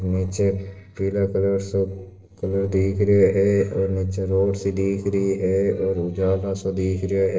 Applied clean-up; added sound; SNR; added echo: neural separator model SepFormer DNS4.